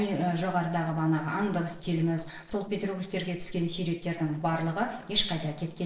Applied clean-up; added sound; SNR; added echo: neural separator model SepFormer DNS4.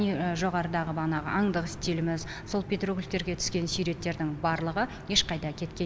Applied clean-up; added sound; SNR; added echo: none; none; none; none.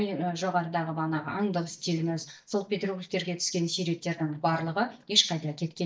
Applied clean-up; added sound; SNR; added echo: neural mask model DeepFilterNet 3.